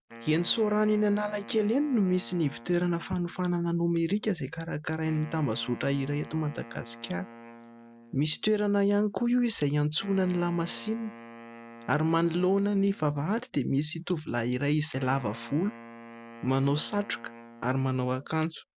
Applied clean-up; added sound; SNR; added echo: none; Wind instrument, woodwind instrument; 19 dB; none.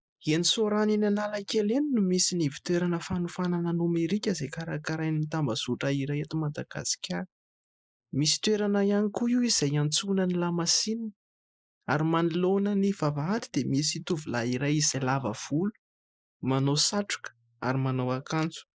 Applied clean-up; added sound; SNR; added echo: neural mask model Resemble Enhance denoiser.